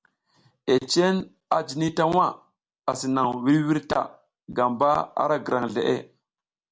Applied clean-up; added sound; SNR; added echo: none; none; none; none.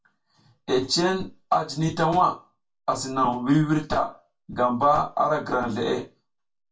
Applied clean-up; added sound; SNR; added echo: none; none; none; reverberation time 0.2 s.